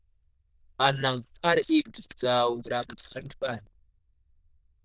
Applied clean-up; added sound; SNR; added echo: neural diffusion model UNIVERSE++.